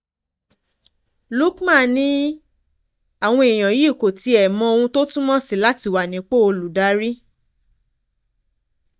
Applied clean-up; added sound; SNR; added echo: neural mask model DeepFilterNet 3.